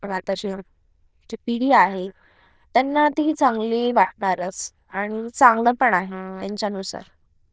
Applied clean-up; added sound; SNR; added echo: neural diffusion model UNIVERSE++.